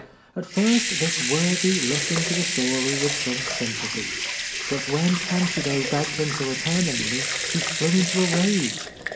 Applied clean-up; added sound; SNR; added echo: none; Sink (filling or washing) / Water tap, faucet / Liquid; 2 dB; reverberation time 1.1 s.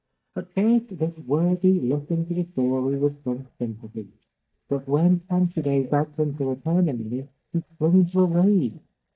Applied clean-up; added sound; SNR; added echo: neural mask model DeepFilterNet 3.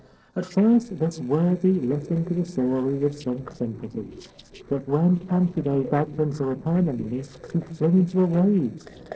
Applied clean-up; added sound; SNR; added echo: neural separator model SepFormer DNS4.